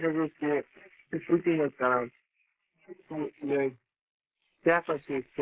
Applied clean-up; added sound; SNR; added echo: neural mask model Resemble Enhance denoiser.